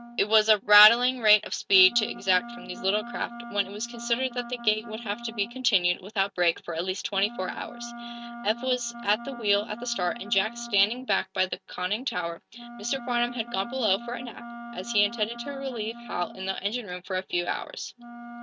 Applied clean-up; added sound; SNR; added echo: neural mask model RNNoise.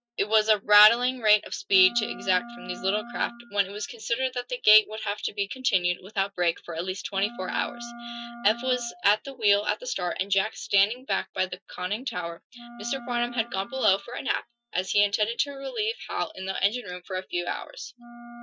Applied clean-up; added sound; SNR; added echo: classical method Wiener filter.